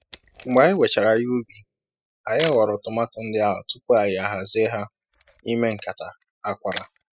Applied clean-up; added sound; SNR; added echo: classical method spectral subtraction.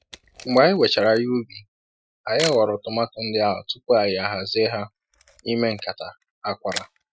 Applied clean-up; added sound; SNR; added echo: classical method Wiener filter.